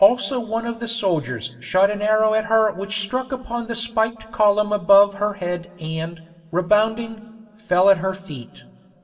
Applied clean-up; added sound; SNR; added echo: none; none; none; reverberation time 1.7 s.